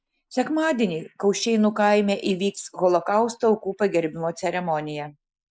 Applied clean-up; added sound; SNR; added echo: neural mask model Resemble Enhance denoiser.